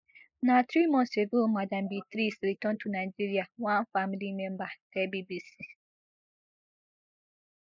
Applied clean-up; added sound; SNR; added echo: neural mask model Resemble Enhance denoiser.